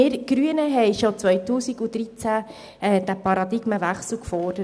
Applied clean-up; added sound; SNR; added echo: none; none; none; none.